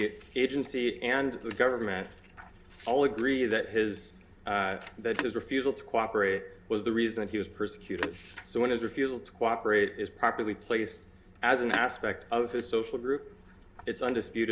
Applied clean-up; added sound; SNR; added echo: none; Telephone; 12 dB; reverberation time 0.3 s.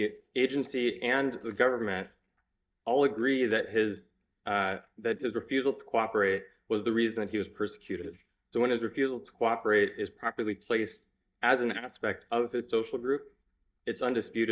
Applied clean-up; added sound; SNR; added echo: neural mask model DeepFilterNet 3.